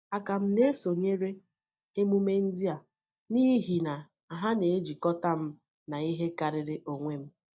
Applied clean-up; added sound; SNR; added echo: neural mask model DeepFilterNet 3.